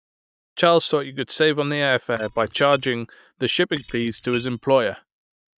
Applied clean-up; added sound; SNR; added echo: neural mask model DeepFilterNet 3.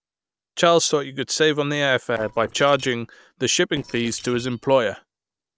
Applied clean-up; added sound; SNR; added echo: neural separator model SepFormer DNS4.